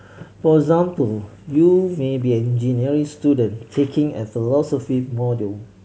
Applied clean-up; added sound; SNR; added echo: none; none; none; none.